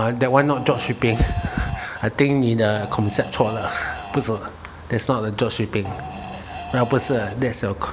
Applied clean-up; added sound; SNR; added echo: none; Fart; 13 dB; none.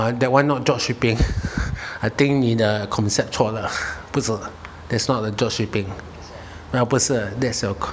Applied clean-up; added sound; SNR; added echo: none; none; none; none.